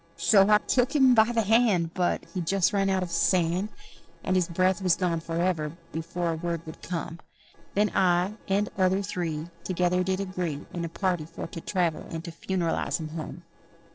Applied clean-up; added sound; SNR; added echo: neural separator model SepFormer DNS4.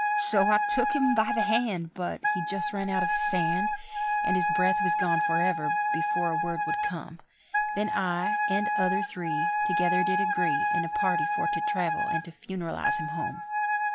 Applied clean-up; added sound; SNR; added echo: none; Wind instrument, woodwind instrument; -3 dB; none.